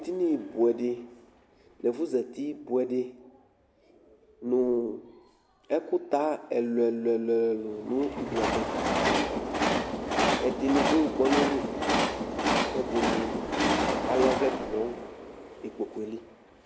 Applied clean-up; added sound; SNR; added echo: none; Train; 1 dB; none.